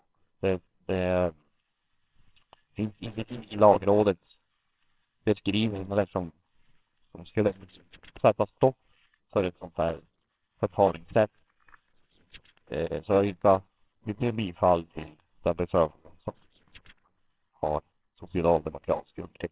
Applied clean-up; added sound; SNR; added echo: neural separator model SepFormer WHAMR!.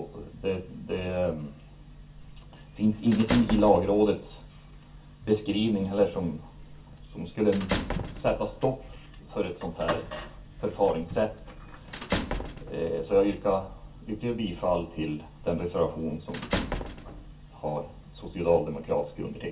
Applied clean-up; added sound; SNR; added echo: none; Squeak / Slam / Human group actions; 11 dB; reverberation time 0.2 s.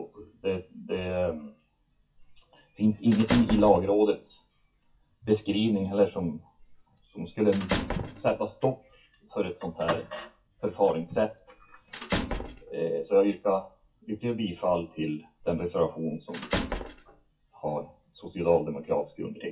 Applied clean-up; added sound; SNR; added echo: classical method WPE with log-MMSE.